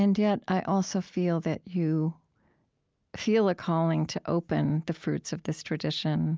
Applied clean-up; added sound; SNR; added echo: none; none; none; none.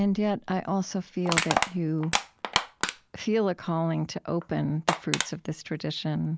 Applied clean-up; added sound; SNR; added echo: none; Crushing; 4 dB; none.